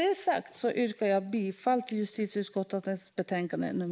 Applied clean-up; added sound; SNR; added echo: neural mask model Resemble Enhance denoiser.